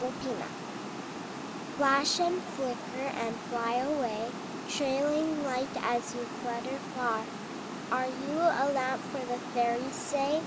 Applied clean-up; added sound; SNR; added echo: none; Water; 7 dB; none.